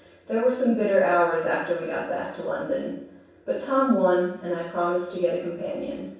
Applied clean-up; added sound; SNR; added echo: none; none; none; reverberation time 0.7 s.